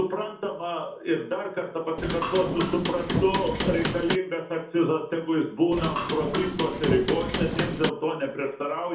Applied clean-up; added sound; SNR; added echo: none; Hammer / Wood; 1 dB; reverberation time 0.6 s.